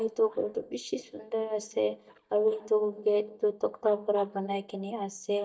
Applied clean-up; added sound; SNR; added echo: neural mask model DeepFilterNet 3.